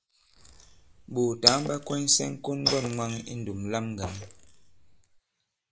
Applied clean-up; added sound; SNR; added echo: neural mask model Resemble Enhance denoiser.